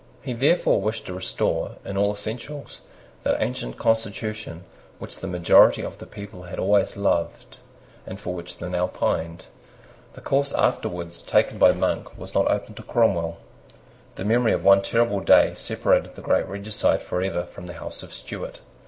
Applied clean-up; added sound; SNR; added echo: none; none; none; none.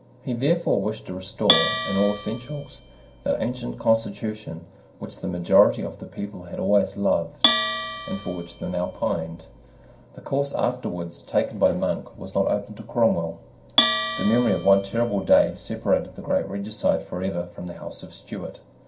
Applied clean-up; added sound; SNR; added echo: none; Bell; 3 dB; reverberation time 0.3 s.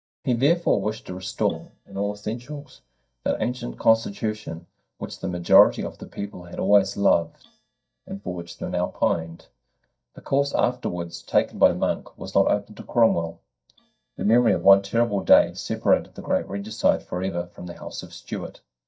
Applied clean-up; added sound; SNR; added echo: neural mask model DeepFilterNet 3.